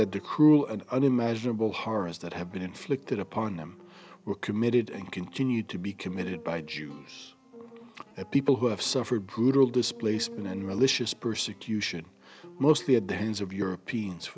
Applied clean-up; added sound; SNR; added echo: none; none; none; none.